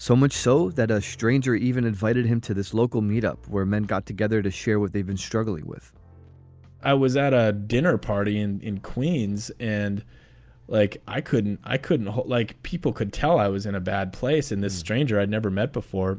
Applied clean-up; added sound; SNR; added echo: none; none; none; none.